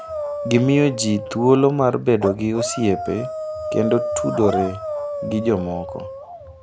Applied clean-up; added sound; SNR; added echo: none; Dog; 7 dB; none.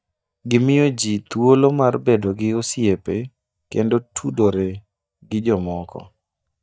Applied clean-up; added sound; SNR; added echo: neural mask model DeepFilterNet 3.